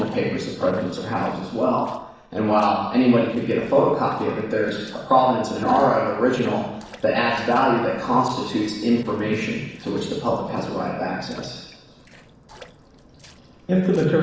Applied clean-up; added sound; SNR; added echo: neural separator model SepFormer DNS4.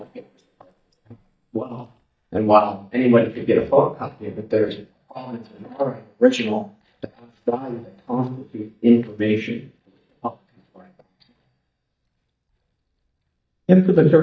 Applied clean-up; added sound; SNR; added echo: neural mask model DeepFilterNet 3.